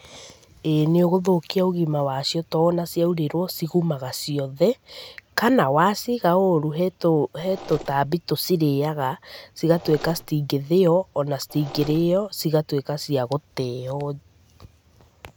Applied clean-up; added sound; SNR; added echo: none; Mechanisms; 18 dB; none.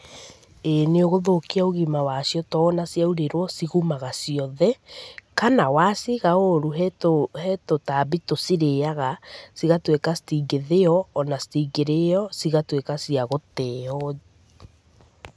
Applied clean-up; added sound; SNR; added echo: none; none; none; none.